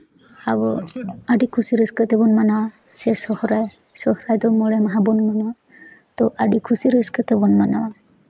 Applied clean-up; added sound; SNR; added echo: neural mask model Resemble Enhance denoiser.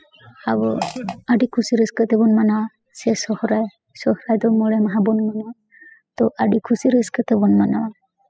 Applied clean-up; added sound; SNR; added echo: classical method spectral subtraction.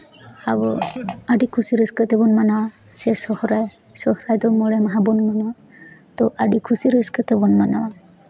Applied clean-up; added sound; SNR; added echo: none; Fart; 13 dB; none.